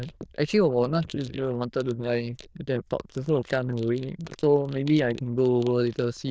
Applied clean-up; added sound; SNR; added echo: neural diffusion model UNIVERSE++.